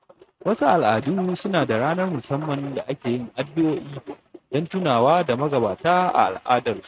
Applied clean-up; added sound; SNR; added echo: neural mask model RNNoise.